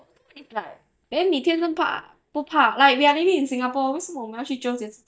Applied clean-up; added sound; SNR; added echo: neural mask model DeepFilterNet 3.